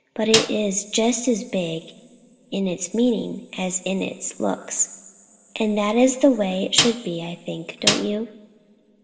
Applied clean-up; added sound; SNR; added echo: none; Snare drum; 2 dB; reverberation time 2.6 s.